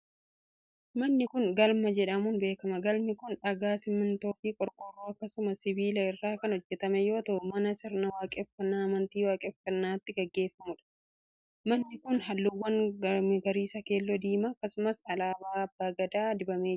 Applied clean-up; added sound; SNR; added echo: none; none; none; none.